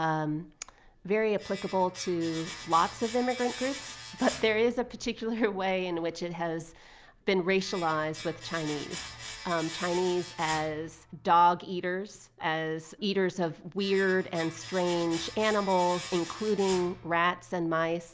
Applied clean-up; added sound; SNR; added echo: none; Domestic sounds, home sounds; 15 dB; none.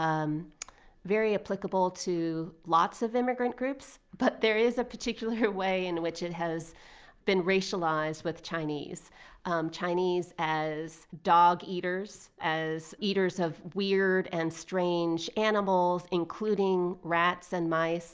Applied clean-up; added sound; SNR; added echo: none; none; none; none.